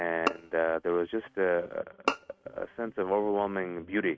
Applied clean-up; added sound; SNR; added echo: neural mask model RNNoise.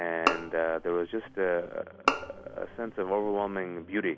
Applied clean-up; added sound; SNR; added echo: none; Bowed string instrument; 3 dB; none.